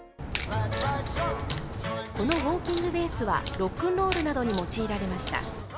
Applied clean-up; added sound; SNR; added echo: none; Crack; 6 dB; none.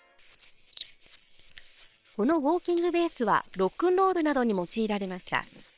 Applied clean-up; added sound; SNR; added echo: neural separator model SepFormer WHAM!.